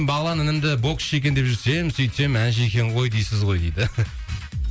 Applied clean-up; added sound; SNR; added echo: none; none; none; none.